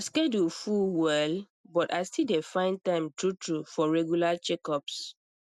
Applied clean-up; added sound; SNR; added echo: none; none; none; none.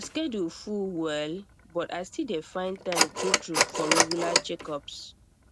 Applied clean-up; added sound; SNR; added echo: none; Telephone; -2 dB; none.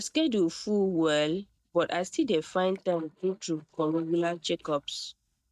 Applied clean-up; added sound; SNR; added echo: neural mask model DeepFilterNet 3.